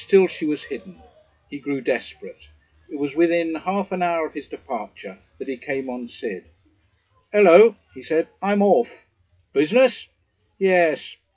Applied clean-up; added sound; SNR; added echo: classical method WPE with log-MMSE.